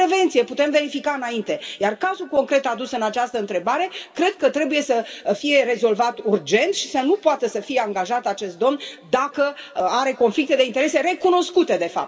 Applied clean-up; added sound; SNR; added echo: none; none; none; reverberation time 1.3 s.